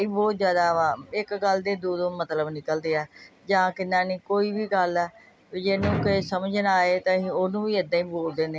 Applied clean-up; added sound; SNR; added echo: none; none; none; none.